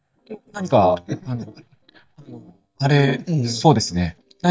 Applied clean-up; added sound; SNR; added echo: neural mask model DeepFilterNet 3.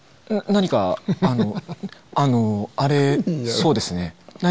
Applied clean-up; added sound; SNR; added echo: none; none; none; none.